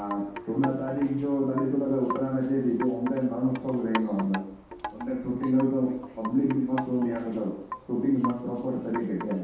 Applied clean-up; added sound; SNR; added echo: none; Wind chime; 12 dB; reverberation time 0.8 s.